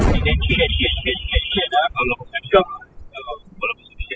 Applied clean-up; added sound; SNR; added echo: classical method spectral subtraction.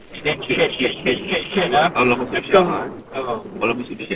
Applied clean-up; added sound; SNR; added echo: neural separator model SepFormer DNS4.